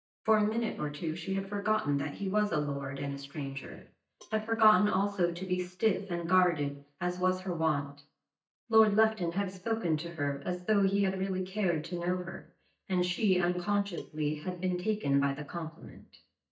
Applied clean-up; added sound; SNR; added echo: neural mask model DeepFilterNet 3.